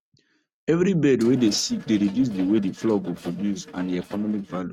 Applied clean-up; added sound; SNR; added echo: neural mask model RNNoise.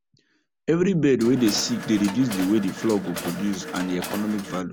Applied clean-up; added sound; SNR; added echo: none; Mechanisms; 11 dB; none.